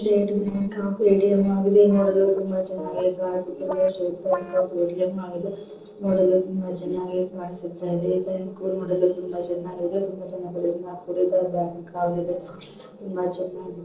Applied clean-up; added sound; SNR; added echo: neural separator model SepFormer DNS4.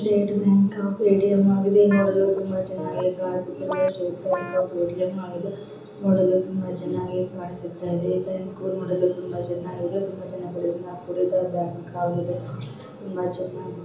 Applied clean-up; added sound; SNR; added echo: none; Guitar; 13 dB; reverberation time 0.6 s.